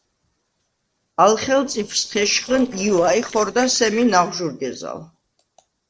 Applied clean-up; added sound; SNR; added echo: neural separator model SepFormer DNS4.